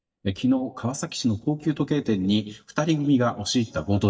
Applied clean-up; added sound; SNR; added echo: neural mask model DeepFilterNet 3.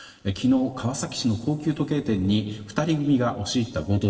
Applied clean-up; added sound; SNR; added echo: neural separator model SepFormer DNS4.